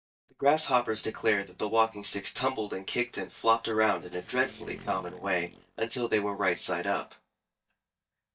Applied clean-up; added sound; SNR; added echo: neural mask model DeepFilterNet 3.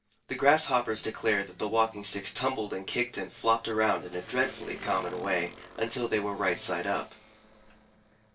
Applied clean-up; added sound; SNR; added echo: neural separator model SepFormer DNS4.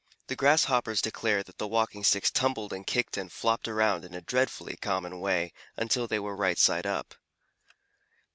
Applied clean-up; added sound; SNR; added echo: none; none; none; none.